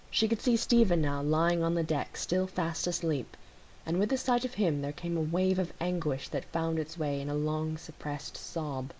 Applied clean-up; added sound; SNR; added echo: none; none; none; none.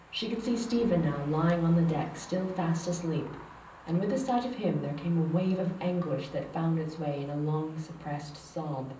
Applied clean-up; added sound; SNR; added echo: none; Traffic noise, roadway noise; 20 dB; reverberation time 0.6 s.